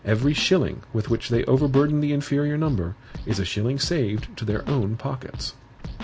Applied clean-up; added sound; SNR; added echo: none; Scratching (performance technique); 15 dB; none.